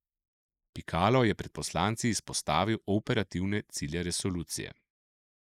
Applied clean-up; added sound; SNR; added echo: neural mask model Resemble Enhance denoiser.